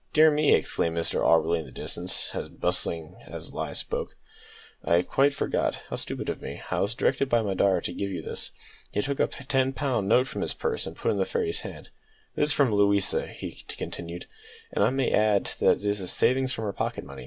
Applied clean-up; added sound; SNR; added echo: none; none; none; none.